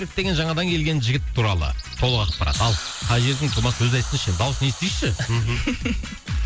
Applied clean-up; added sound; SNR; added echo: none; Hiss + Bird vocalization, bird call, bird song; 13 dB; none.